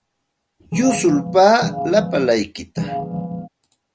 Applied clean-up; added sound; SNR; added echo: none; Organ; 6 dB; none.